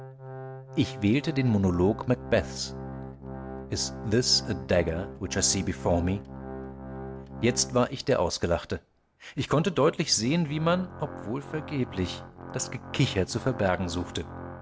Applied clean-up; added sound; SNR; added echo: none; Organ; 12 dB; none.